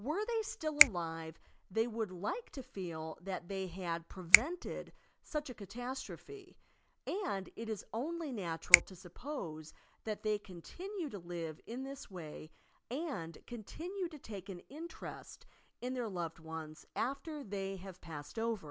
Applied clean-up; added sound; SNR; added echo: none; Finger snapping; -4 dB; none.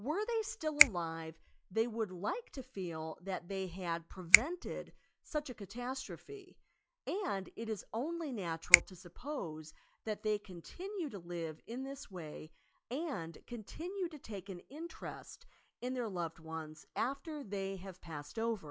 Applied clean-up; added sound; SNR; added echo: classical method log-MMSE.